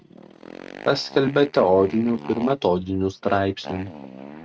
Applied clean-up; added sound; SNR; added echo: neural mask model RNNoise.